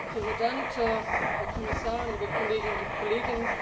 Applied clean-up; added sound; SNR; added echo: none; Writing; 0 dB; reverberation time 0.8 s.